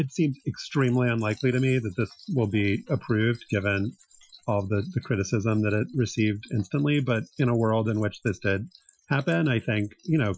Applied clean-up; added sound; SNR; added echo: classical method Wiener filter.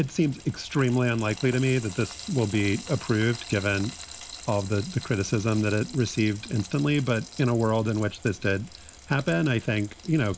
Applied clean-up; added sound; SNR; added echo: none; Frying (food); 17 dB; none.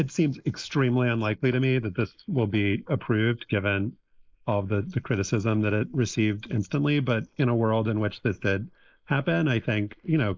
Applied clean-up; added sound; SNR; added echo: neural mask model Resemble Enhance denoiser.